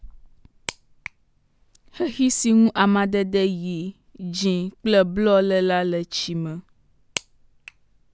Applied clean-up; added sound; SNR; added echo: none; none; none; none.